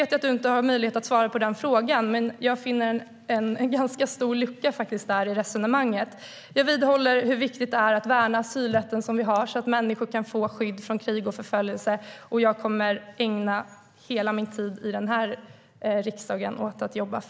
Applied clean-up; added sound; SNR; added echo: none; none; none; none.